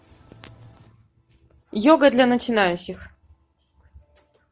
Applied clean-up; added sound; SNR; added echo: none; none; none; none.